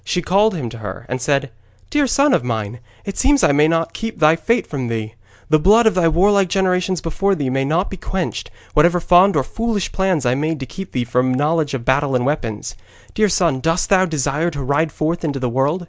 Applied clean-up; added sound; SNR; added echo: none; none; none; none.